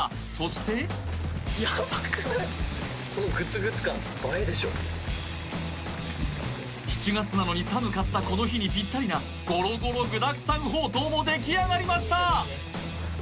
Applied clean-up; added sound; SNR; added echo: none; none; none; none.